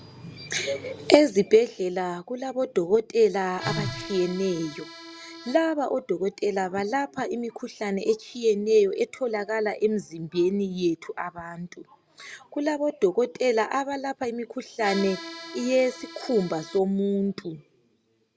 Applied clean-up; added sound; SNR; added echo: none; Telephone + Accordion; 11 dB; none.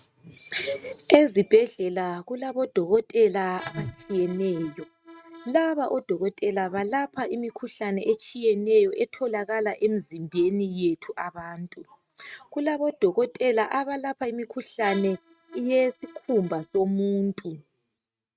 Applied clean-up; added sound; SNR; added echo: neural mask model RNNoise.